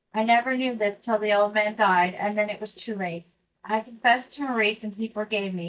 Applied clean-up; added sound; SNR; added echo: neural mask model DeepFilterNet 3.